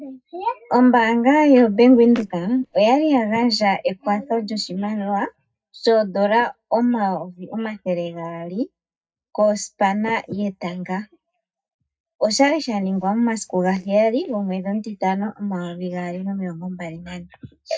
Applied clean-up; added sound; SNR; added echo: neural mask model DeepFilterNet 3.